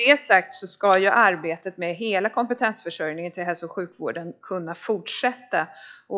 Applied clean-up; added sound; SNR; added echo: classical method log-MMSE.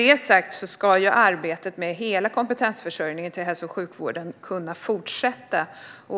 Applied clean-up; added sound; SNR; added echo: neural mask model Resemble Enhance denoiser.